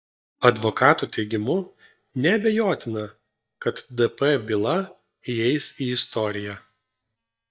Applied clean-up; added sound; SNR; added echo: neural mask model DeepFilterNet 3.